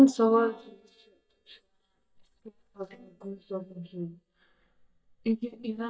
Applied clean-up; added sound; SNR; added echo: neural mask model DeepFilterNet 3.